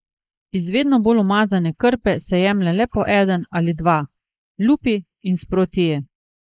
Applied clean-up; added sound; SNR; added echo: neural mask model Resemble Enhance denoiser.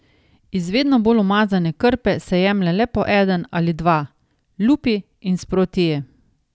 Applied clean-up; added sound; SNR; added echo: none; none; none; none.